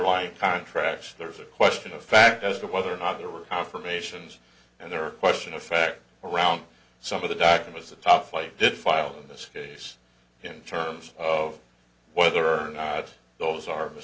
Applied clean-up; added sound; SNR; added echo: none; none; none; none.